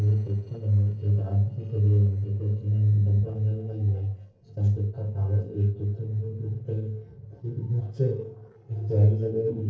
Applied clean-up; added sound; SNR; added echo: neural separator model SepFormer DNS4.